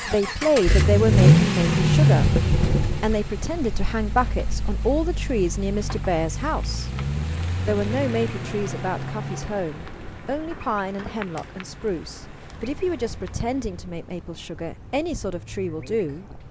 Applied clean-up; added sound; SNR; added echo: none; Accelerating, revving, vroom / Vehicle; -3 dB; none.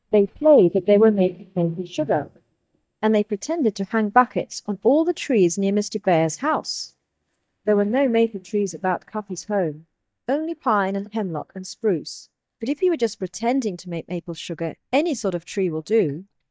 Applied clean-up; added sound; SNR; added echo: neural mask model DeepFilterNet 3.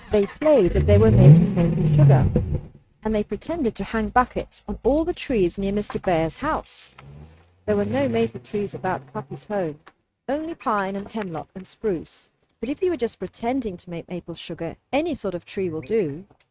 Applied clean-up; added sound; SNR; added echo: neural mask model RNNoise.